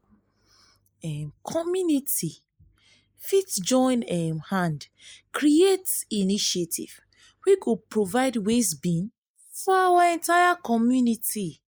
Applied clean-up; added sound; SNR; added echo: neural mask model Resemble Enhance denoiser.